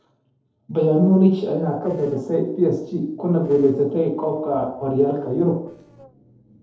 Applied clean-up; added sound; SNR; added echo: neural separator model SepFormer DNS4.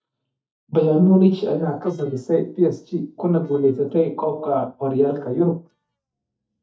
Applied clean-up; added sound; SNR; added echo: neural mask model DeepFilterNet 3.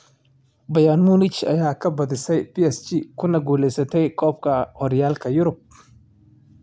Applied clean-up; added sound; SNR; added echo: none; none; none; none.